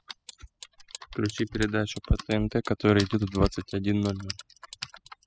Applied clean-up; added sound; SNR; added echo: classical method spectral subtraction.